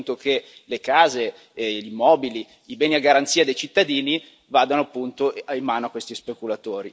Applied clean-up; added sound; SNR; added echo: none; none; none; none.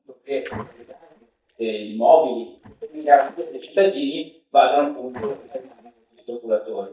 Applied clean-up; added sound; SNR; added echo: neural mask model DeepFilterNet 3.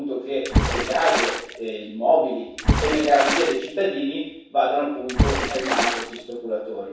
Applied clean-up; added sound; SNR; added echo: none; Water / Splash, splatter; 1 dB; reverberation time 0.7 s.